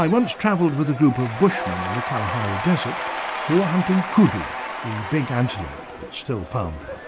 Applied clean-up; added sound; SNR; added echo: none; Applause / Crowd / Cheering; 8 dB; none.